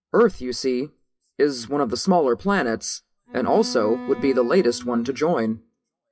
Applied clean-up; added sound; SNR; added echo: classical method WPE with log-MMSE.